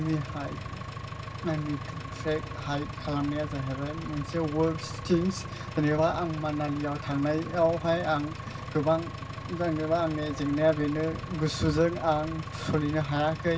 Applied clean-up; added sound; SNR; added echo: none; Engine; 9 dB; reverberation time 0.4 s.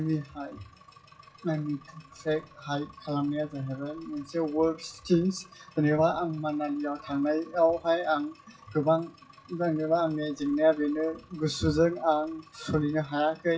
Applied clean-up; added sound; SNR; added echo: classical method WPE with log-MMSE.